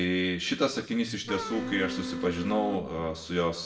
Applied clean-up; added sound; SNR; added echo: none; Wind instrument, woodwind instrument; 6 dB; reverberation time 0.6 s.